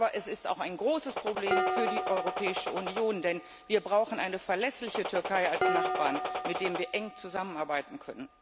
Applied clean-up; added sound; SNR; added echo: none; Gunshot, gunfire + Dishes, pots, and pans; 3 dB; none.